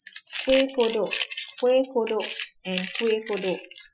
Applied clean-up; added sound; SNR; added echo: classical method Wiener filter.